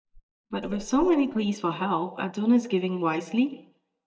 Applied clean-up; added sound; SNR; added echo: neural mask model DeepFilterNet 3.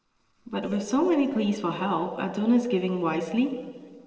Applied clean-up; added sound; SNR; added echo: neural separator model SepFormer DNS4.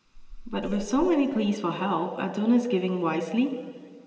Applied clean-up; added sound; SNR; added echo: none; Meow; 14 dB; reverberation time 1.9 s.